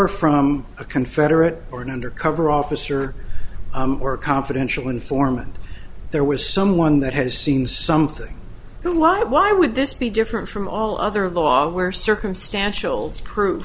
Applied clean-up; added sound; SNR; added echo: none; none; none; none.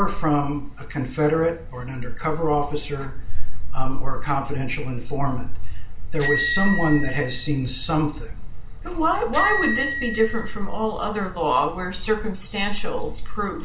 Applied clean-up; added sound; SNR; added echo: none; Bicycle bell; 10 dB; reverberation time 0.4 s.